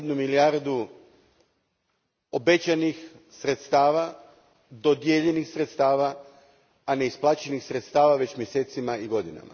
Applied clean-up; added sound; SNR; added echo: none; none; none; none.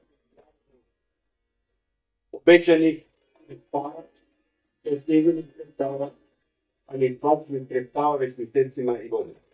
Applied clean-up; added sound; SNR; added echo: neural mask model DeepFilterNet 3.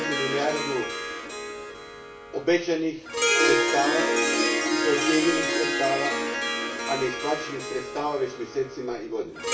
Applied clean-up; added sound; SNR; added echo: none; Harp; -2 dB; reverberation time 0.3 s.